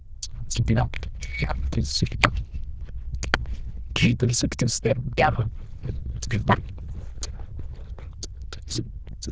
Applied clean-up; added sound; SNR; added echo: neural diffusion model UNIVERSE++.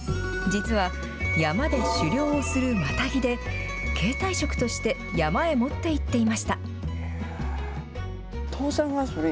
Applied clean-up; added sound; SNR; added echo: none; none; none; none.